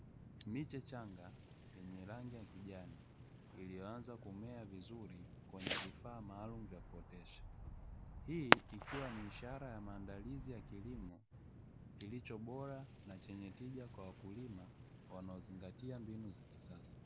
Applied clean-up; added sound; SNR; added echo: none; Fireworks; -4 dB; none.